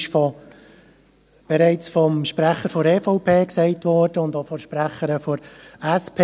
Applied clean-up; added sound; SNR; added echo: none; none; none; none.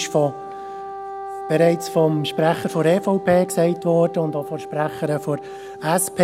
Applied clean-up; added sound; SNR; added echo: none; Wind instrument, woodwind instrument; 12 dB; none.